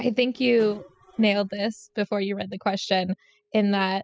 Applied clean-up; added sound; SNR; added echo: classical method spectral subtraction.